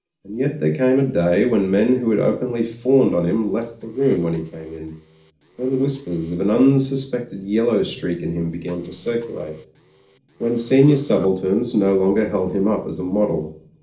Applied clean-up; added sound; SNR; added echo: neural separator model SepFormer DNS4.